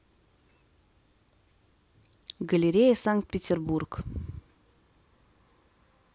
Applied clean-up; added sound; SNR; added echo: none; none; none; none.